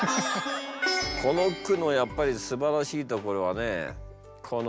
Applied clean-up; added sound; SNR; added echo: none; Plucked string instrument; 8 dB; none.